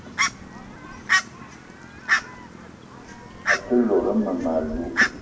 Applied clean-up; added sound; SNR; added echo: none; Fowl; 0 dB; reverberation time 0.7 s.